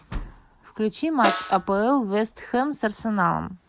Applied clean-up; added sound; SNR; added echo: none; Snare drum; 7 dB; none.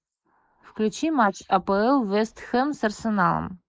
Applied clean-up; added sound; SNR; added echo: neural mask model Resemble Enhance denoiser.